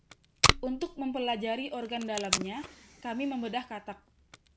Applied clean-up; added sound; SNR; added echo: none; Packing tape, duct tape; -1 dB; none.